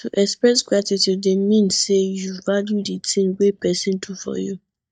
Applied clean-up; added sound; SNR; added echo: neural mask model DeepFilterNet 3.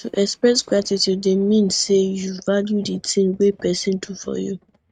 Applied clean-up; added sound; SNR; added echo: neural mask model RNNoise.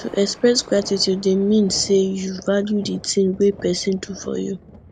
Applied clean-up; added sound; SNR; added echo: none; Thunder; 20 dB; none.